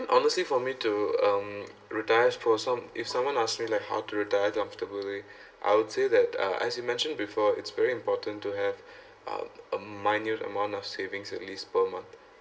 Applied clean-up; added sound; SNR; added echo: none; none; none; reverberation time 0.8 s.